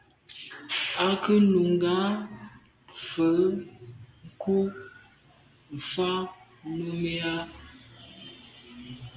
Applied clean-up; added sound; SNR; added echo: none; none; none; none.